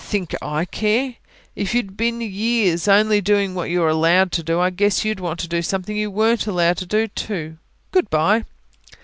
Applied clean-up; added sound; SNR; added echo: none; none; none; none.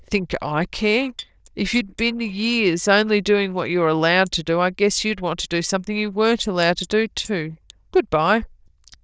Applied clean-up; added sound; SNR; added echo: neural diffusion model UNIVERSE++.